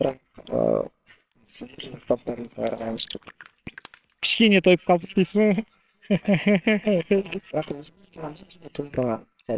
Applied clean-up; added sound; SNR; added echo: neural separator model SepFormer WHAMR!.